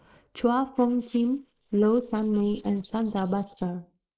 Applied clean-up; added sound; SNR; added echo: neural mask model Resemble Enhance denoiser.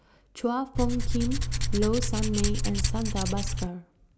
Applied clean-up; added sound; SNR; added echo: none; Tools; -4 dB; none.